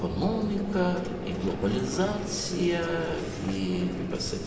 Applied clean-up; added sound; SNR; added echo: none; Vehicle; 7 dB; reverberation time 0.9 s.